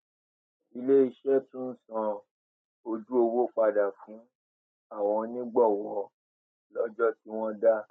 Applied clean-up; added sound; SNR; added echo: none; none; none; none.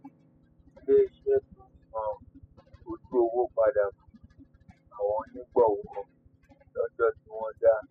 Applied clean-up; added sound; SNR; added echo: classical method spectral subtraction.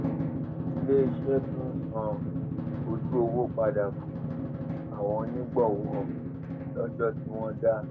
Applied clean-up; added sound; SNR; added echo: none; Drum; 2 dB; none.